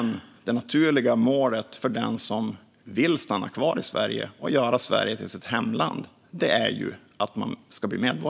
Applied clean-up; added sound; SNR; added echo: none; none; none; none.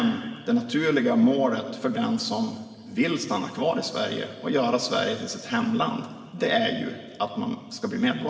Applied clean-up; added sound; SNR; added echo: none; none; none; reverberation time 1.7 s.